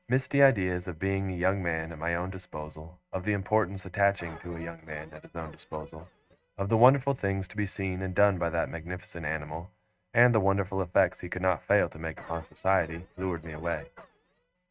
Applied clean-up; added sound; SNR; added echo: neural mask model RNNoise.